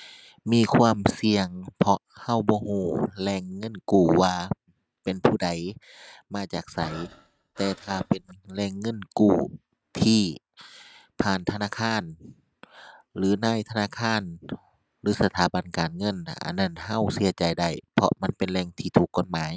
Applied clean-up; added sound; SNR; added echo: neural mask model RNNoise.